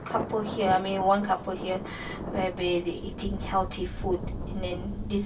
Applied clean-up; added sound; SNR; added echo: none; Thunder; 6 dB; reverberation time 0.2 s.